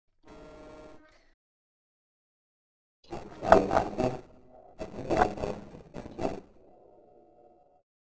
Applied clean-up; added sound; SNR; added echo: neural separator model SepFormer DNS4.